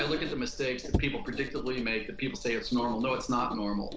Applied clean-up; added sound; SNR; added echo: none; Squeak; 6 dB; none.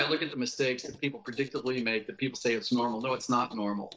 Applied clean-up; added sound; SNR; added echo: neural mask model DeepFilterNet 3.